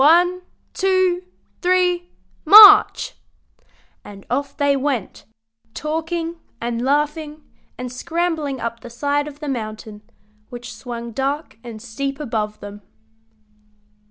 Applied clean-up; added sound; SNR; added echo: none; none; none; none.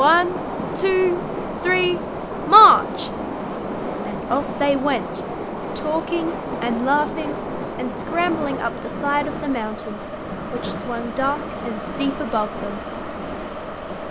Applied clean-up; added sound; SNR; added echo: none; Subway, metro, underground; 6 dB; none.